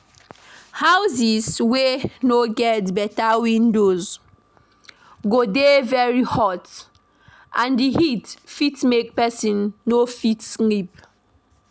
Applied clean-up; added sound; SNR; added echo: none; none; none; none.